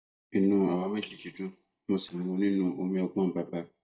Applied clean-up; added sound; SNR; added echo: neural mask model DeepFilterNet 3.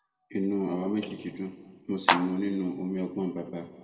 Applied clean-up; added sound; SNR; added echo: none; Clapping; -4 dB; reverberation time 1.5 s.